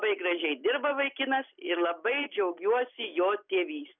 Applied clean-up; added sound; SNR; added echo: none; none; none; none.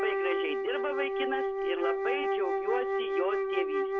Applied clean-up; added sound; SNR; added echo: none; Wind instrument, woodwind instrument; -5 dB; none.